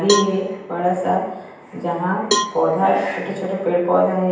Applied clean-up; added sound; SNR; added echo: none; Cowbell; 8 dB; reverberation time 0.9 s.